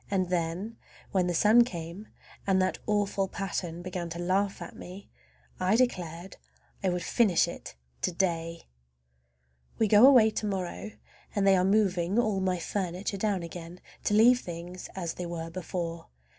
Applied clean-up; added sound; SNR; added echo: none; none; none; none.